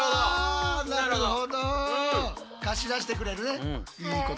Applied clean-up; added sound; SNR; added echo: none; none; none; none.